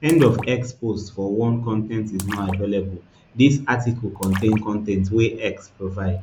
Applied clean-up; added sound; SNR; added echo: none; Splash, splatter; 19 dB; none.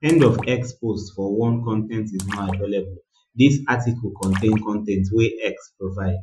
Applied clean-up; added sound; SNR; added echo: classical method Wiener filter.